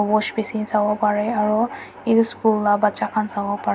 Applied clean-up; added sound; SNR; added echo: none; none; none; none.